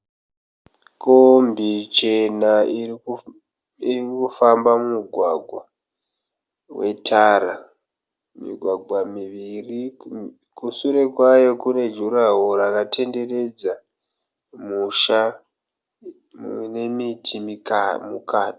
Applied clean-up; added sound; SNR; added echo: none; none; none; none.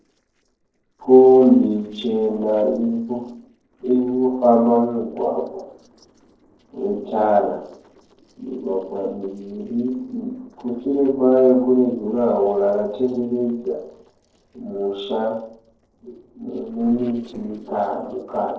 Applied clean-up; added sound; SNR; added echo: neural separator model SepFormer DNS4.